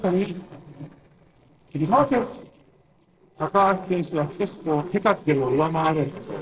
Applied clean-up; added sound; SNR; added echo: neural separator model SepFormer DNS4.